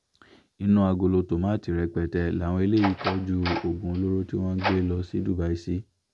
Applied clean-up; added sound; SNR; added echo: none; Door; 10 dB; none.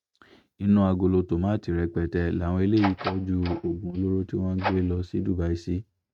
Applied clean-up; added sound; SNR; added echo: neural mask model RNNoise.